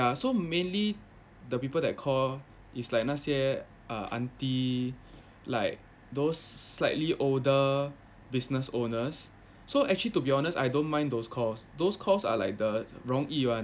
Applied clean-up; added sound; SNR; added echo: none; none; none; none.